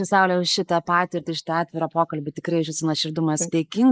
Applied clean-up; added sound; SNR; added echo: neural mask model Resemble Enhance denoiser.